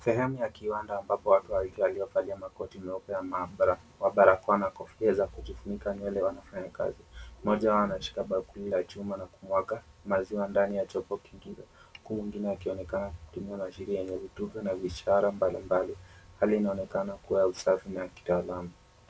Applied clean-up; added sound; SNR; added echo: none; none; none; none.